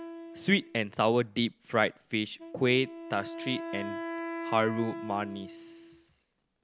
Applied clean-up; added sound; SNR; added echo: none; Wind instrument, woodwind instrument; 10 dB; none.